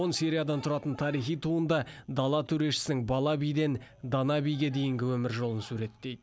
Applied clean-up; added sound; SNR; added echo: none; none; none; none.